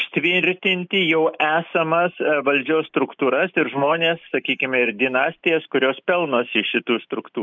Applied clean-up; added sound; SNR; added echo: neural mask model Resemble Enhance denoiser.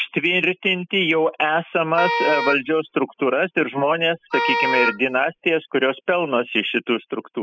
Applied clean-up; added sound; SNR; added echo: classical method spectral subtraction.